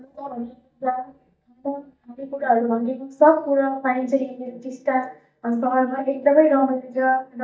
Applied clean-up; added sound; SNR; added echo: neural mask model DeepFilterNet 3.